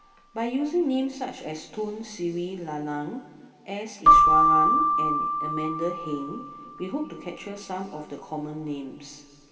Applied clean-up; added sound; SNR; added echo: none; Keyboard (musical); -5 dB; reverberation time 2.2 s.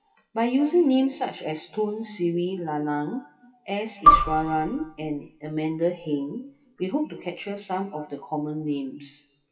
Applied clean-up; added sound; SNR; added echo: classical method WPE with log-MMSE.